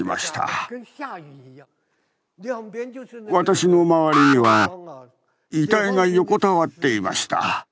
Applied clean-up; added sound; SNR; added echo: none; Alarm; 2 dB; none.